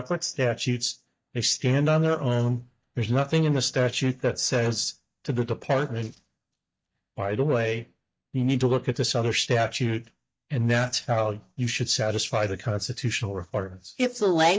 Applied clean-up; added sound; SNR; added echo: neural mask model DeepFilterNet 3.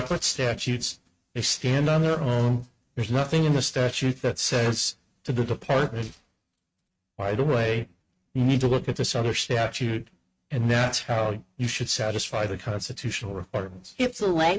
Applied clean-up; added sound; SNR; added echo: neural mask model RNNoise.